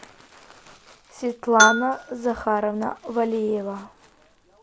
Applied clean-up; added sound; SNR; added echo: none; Bell; 1 dB; none.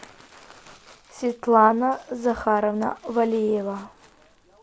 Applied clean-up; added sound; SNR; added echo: none; none; none; none.